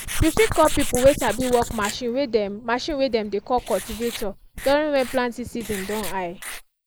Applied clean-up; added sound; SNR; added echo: neural mask model Resemble Enhance denoiser.